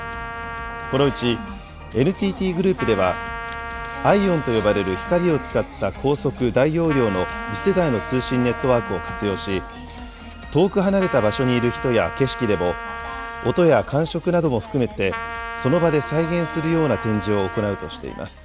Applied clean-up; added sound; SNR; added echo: none; Trumpet; 11 dB; none.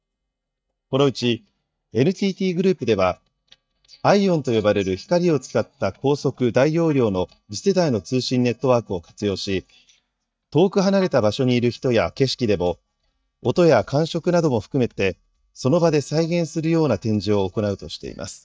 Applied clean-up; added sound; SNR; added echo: neural mask model DeepFilterNet 3.